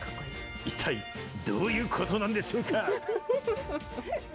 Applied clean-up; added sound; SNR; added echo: none; none; none; none.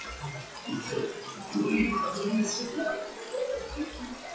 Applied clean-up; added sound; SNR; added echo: classical method WPE with log-MMSE.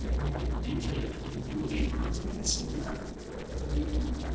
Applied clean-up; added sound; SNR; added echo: neural separator model SepFormer DNS4.